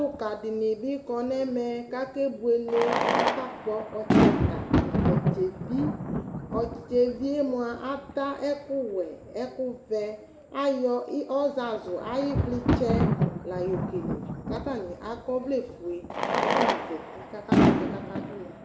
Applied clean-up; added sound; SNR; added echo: none; Thunder + Fireworks; -1 dB; none.